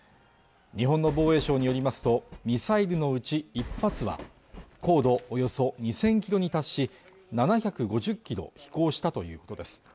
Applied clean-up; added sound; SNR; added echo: none; Train; 15 dB; none.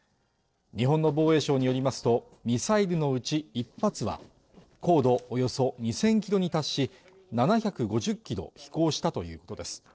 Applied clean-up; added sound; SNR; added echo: neural separator model SepFormer DNS4.